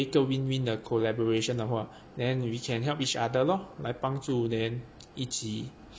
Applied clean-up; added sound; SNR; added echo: none; none; none; none.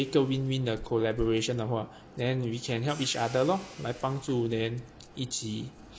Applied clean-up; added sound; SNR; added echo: none; Rattle + Hi-hat; 18 dB; none.